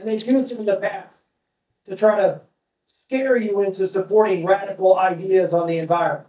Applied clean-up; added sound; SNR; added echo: neural mask model DeepFilterNet 3.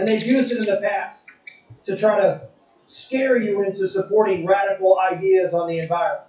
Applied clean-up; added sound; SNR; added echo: classical method WPE with log-MMSE.